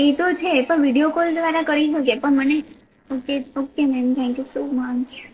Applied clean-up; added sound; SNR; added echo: neural separator model SepFormer DNS4.